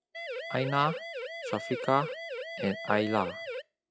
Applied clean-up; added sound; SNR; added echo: classical method log-MMSE.